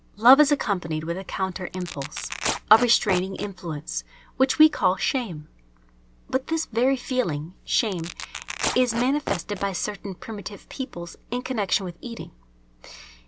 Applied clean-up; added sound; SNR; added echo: none; Tearing; 9 dB; none.